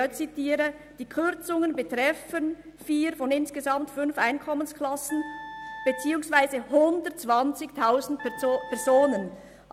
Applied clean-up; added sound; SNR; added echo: none; Wind instrument, woodwind instrument; 14 dB; none.